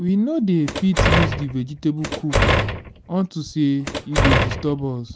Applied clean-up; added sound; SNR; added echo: none; Door; -1 dB; none.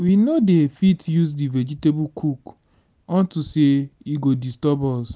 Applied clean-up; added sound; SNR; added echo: none; none; none; none.